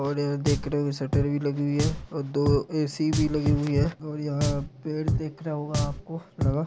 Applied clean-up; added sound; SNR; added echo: none; Drum; 3 dB; none.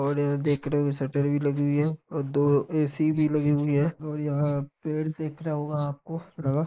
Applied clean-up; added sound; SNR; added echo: neural mask model Resemble Enhance denoiser.